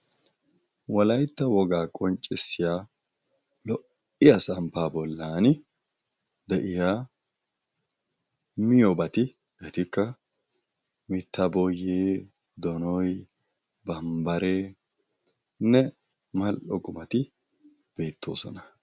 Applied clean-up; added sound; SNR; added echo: none; none; none; none.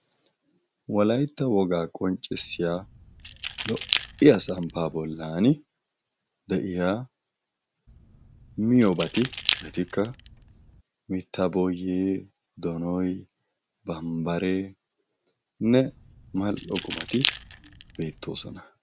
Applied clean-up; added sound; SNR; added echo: none; Keys jangling; 8 dB; none.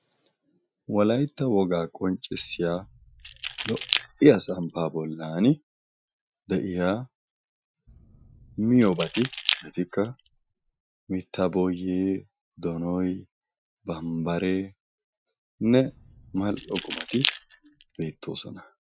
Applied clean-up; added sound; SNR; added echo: classical method Wiener filter.